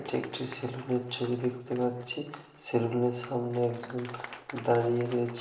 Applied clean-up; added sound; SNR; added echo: none; Applause; 17 dB; reverberation time 0.8 s.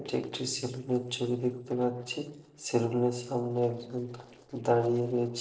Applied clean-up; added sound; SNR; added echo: neural separator model SepFormer DNS4.